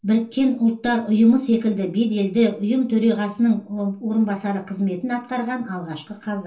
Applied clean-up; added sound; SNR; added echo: none; none; none; reverberation time 0.3 s.